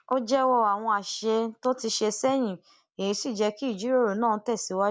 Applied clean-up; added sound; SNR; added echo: none; none; none; none.